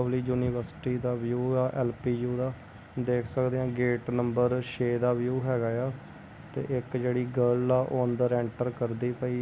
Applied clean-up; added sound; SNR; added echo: none; none; none; none.